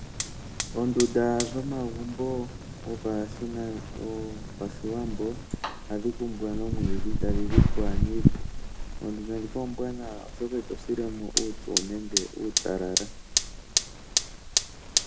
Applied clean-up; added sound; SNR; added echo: none; Fire; -3 dB; reverberation time 1.6 s.